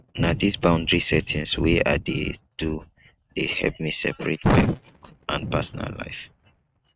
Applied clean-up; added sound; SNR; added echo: neural mask model RNNoise.